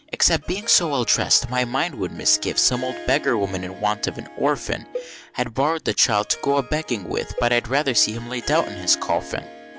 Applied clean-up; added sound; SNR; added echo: none; Cowbell + Harp; 15 dB; none.